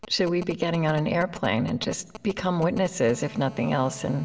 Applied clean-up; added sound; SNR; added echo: none; Telephone; 19 dB; reverberation time 1.0 s.